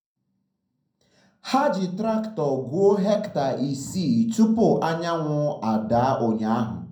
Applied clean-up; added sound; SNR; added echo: none; none; none; reverberation time 0.6 s.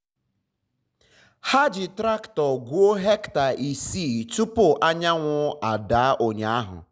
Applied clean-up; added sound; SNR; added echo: none; none; none; none.